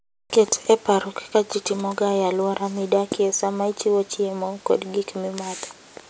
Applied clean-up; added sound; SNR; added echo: none; none; none; none.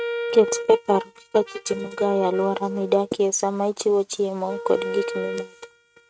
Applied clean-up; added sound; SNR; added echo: neural mask model RNNoise.